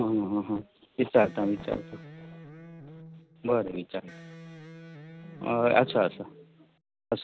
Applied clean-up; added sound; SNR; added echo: none; Electric guitar; 17 dB; none.